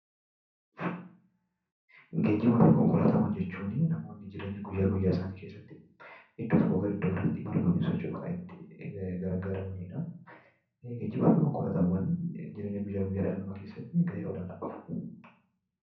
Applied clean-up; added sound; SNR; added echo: none; none; none; reverberation time 0.6 s.